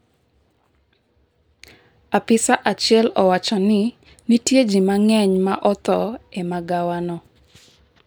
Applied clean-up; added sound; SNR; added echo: none; none; none; none.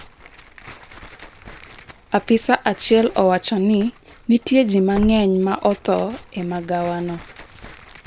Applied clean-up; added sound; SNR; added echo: none; Tearing; 18 dB; none.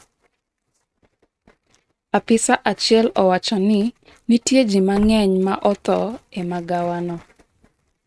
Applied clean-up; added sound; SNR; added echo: neural mask model RNNoise.